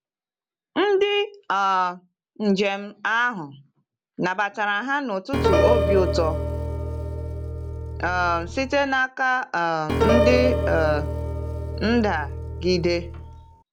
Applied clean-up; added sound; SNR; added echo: none; Piano; 0 dB; none.